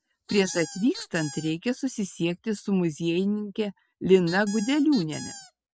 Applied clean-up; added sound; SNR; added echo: none; Squeak; 15 dB; none.